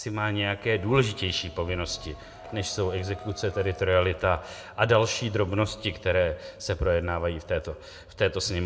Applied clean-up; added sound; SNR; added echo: none; Crowd; 19 dB; reverberation time 1.8 s.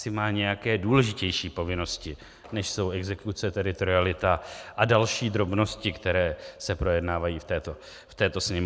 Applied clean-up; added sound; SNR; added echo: none; none; none; none.